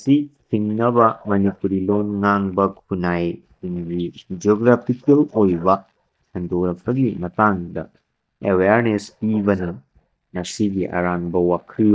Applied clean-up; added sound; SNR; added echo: neural mask model DeepFilterNet 3.